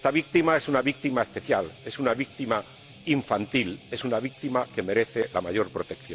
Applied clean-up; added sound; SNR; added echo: none; Guitar; 20 dB; none.